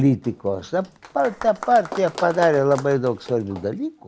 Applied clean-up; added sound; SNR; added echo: none; Applause; 16 dB; none.